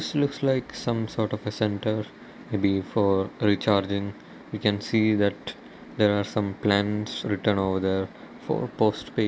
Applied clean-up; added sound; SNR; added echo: none; none; none; none.